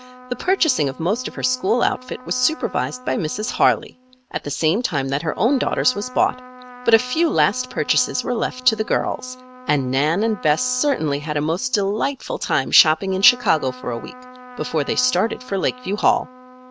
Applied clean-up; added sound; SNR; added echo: none; Trumpet; 19 dB; none.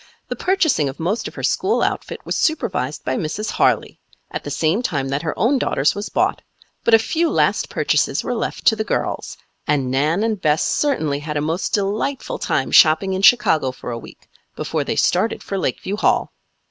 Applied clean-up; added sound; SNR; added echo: none; none; none; none.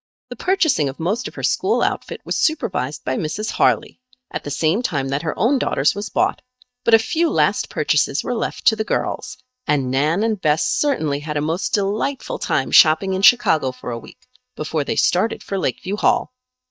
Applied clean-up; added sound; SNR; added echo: neural mask model DeepFilterNet 3.